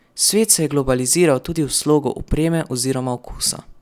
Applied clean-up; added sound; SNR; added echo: none; none; none; none.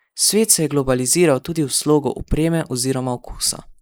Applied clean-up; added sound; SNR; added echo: neural mask model Resemble Enhance denoiser.